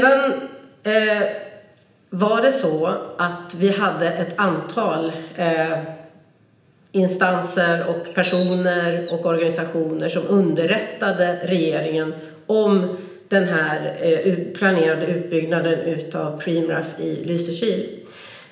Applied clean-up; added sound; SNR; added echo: none; Bird; 7 dB; reverberation time 0.8 s.